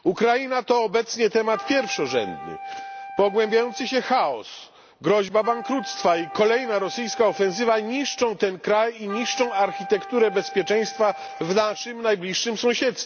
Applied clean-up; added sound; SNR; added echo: none; Wind instrument, woodwind instrument; 14 dB; none.